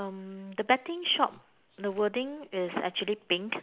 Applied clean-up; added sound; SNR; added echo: none; none; none; none.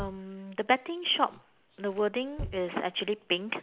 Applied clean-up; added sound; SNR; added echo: none; Thump, thud; 15 dB; none.